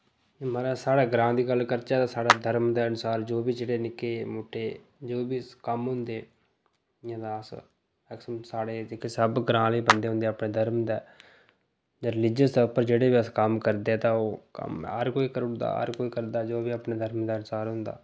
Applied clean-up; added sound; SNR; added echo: none; Clapping; 3 dB; none.